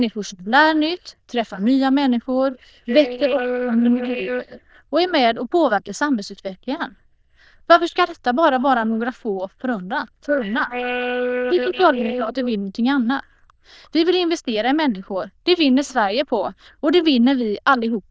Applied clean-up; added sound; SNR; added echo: neural diffusion model UNIVERSE++.